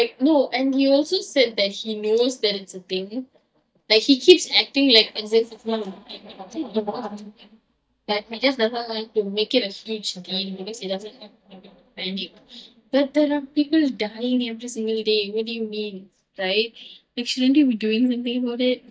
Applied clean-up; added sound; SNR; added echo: neural mask model DeepFilterNet 3.